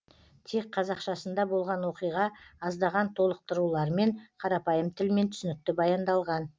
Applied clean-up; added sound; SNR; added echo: none; none; none; none.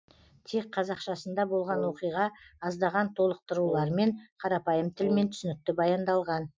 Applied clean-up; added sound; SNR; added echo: classical method Wiener filter.